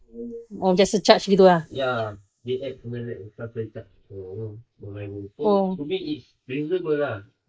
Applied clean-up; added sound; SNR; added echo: neural mask model Resemble Enhance denoiser.